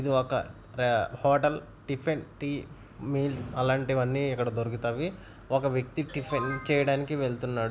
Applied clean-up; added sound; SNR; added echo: none; none; none; none.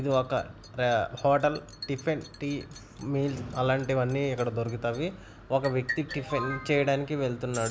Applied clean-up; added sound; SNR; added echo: none; Liquid; 17 dB; none.